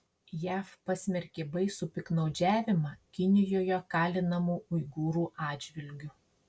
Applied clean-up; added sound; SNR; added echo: none; none; none; none.